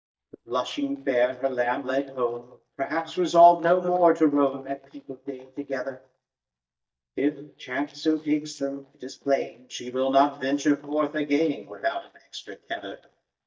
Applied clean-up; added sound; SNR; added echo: neural mask model DeepFilterNet 3.